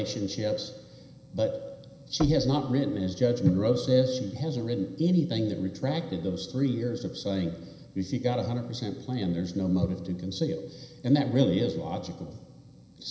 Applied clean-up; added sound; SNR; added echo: none; Knock; 16 dB; reverberation time 0.9 s.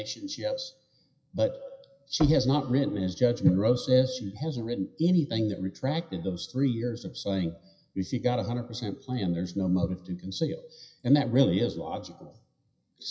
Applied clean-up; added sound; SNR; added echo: classical method WPE with log-MMSE.